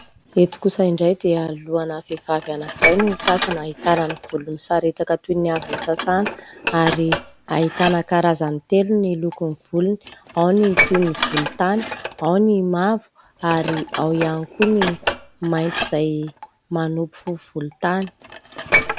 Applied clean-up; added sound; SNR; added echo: none; Dishes, pots, and pans; 7 dB; none.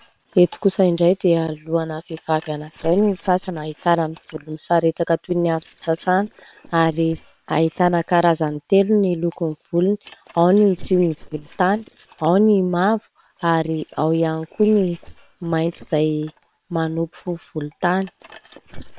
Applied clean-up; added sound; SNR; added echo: neural separator model SepFormer WHAM!.